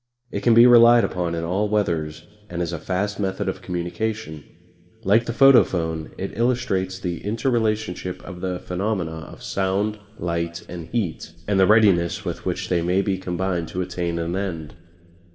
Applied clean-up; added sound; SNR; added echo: none; none; none; reverberation time 2.3 s.